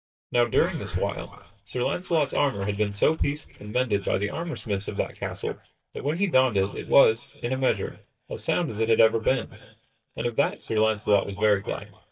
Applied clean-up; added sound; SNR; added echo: neural mask model DeepFilterNet 3.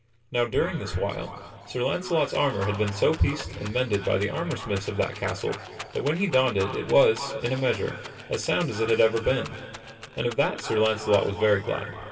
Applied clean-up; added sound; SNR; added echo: none; Rattle; 19 dB; reverberation time 2.9 s.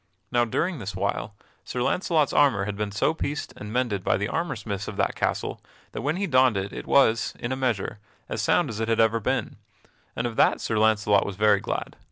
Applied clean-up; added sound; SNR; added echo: none; none; none; none.